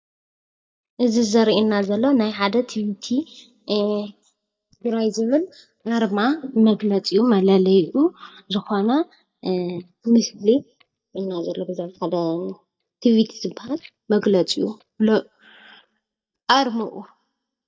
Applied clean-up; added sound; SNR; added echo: neural mask model DeepFilterNet 3.